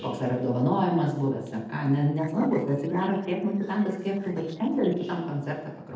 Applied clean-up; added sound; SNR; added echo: neural separator model SepFormer DNS4.